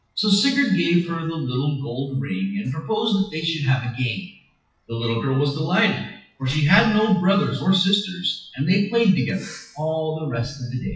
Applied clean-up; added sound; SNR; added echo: classical method WPE with log-MMSE.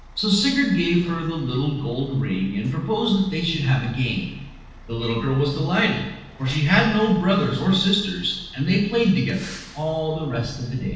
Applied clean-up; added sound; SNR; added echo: none; Truck; 19 dB; reverberation time 0.9 s.